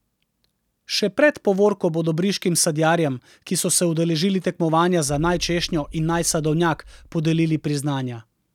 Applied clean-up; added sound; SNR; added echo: none; Boom; 19 dB; none.